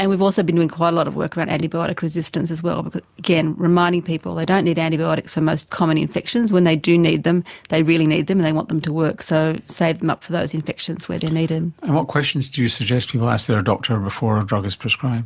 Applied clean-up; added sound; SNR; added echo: none; none; none; none.